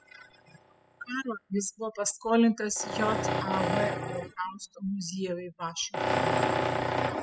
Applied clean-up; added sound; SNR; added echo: classical method spectral subtraction.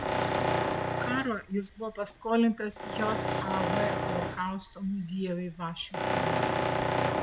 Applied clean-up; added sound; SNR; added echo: none; Tools; -2 dB; none.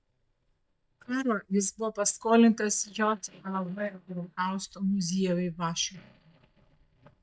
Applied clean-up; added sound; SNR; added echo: neural mask model DeepFilterNet 3.